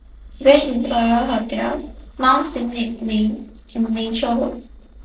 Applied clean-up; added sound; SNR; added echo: neural separator model SepFormer DNS4.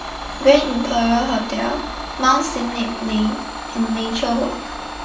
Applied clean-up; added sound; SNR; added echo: none; Domestic sounds, home sounds; 9 dB; reverberation time 0.3 s.